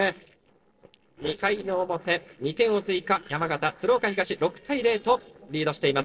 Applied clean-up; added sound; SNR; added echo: neural separator model SepFormer DNS4.